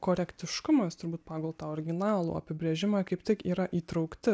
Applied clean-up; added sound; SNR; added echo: none; none; none; none.